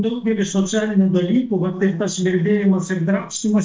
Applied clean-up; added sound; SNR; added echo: neural mask model DeepFilterNet 3.